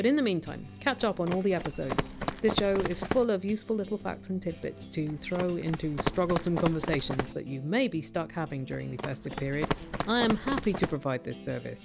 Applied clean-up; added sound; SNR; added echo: none; Run; 5 dB; none.